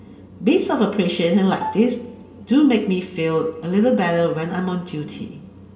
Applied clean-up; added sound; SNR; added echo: none; Bowed string instrument; 15 dB; reverberation time 1.5 s.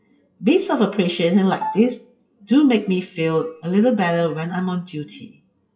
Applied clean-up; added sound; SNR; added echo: classical method WPE with log-MMSE.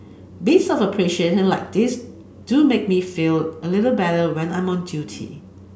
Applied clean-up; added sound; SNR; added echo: none; none; none; none.